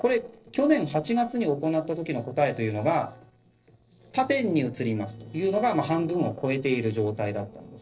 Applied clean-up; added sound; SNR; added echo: neural separator model SepFormer DNS4.